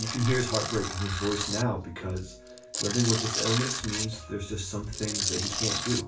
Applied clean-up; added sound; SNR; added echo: none; Tools; 3 dB; reverberation time 0.3 s.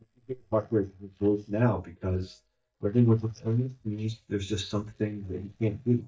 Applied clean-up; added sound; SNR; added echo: neural mask model DeepFilterNet 3.